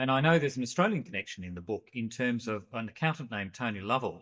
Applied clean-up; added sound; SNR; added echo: neural mask model DeepFilterNet 3.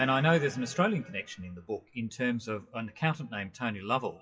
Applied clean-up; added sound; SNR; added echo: classical method WPE with log-MMSE.